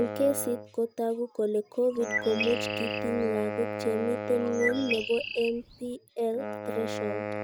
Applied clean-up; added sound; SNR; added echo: none; Bird + Wind instrument, woodwind instrument; 5 dB; none.